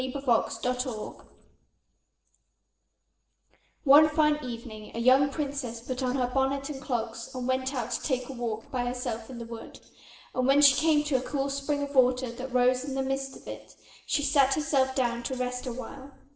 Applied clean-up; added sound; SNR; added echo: neural separator model SepFormer DNS4.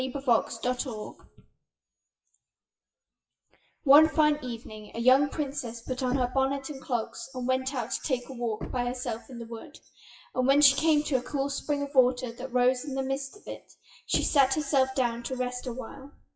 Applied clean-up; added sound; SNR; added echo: classical method WPE with log-MMSE.